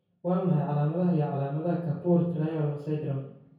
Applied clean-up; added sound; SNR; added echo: none; none; none; reverberation time 0.6 s.